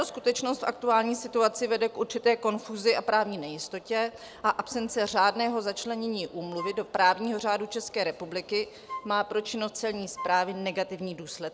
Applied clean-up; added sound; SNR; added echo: none; Wind instrument, woodwind instrument; 13 dB; none.